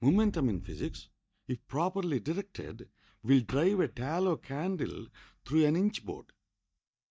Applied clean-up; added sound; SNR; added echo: neural mask model DeepFilterNet 3.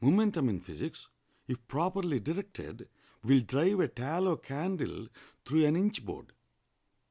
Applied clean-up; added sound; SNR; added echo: none; none; none; none.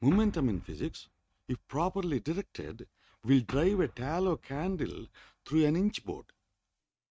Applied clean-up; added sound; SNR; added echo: neural mask model RNNoise.